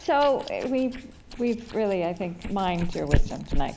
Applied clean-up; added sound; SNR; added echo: neural mask model Resemble Enhance denoiser.